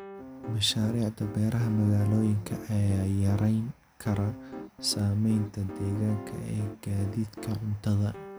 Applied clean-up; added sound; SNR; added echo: none; Piano; 14 dB; none.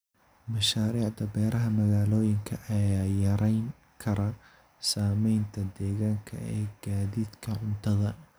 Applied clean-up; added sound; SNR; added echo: none; none; none; none.